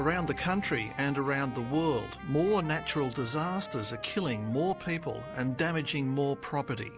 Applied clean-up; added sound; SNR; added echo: none; Trumpet; 19 dB; none.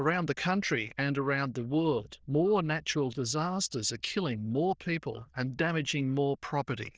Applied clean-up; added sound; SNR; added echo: neural diffusion model UNIVERSE++.